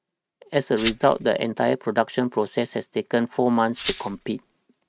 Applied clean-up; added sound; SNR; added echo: neural mask model RNNoise.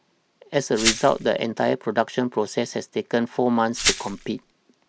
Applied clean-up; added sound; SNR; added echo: none; Glass; 3 dB; none.